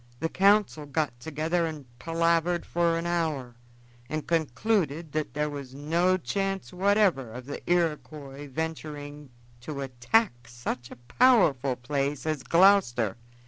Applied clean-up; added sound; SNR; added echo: none; none; none; none.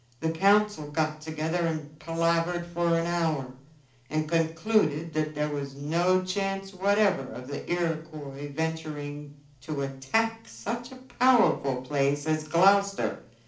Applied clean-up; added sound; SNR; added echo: none; none; none; reverberation time 0.4 s.